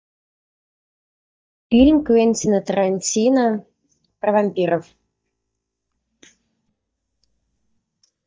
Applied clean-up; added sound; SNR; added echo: neural mask model DeepFilterNet 3.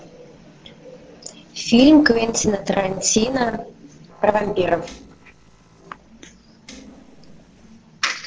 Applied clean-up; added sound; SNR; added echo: neural separator model SepFormer DNS4.